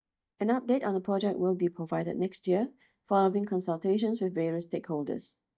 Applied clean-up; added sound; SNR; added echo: neural mask model DeepFilterNet 3.